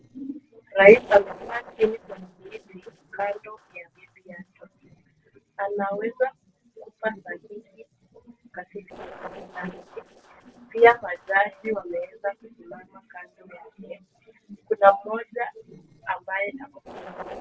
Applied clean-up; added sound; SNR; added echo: neural separator model SepFormer DNS4.